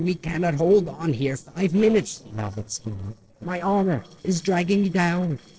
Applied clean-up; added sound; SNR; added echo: neural separator model SepFormer DNS4.